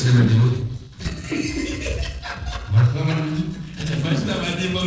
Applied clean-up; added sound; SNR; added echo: neural separator model SepFormer DNS4.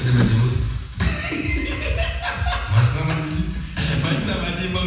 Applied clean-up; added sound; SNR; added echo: none; Sliding door; 13 dB; reverberation time 1.1 s.